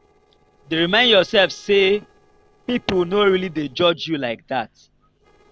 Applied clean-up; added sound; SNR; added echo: neural separator model SepFormer DNS4.